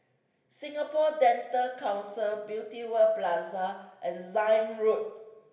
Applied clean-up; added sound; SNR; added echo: none; none; none; reverberation time 1.1 s.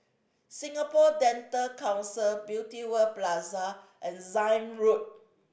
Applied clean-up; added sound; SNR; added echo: none; none; none; none.